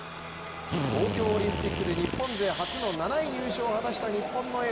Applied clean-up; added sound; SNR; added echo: none; Drill; 3 dB; none.